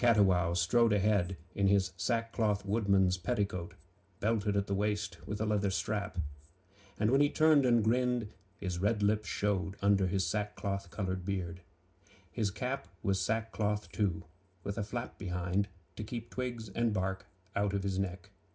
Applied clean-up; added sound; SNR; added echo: none; none; none; reverberation time 0.3 s.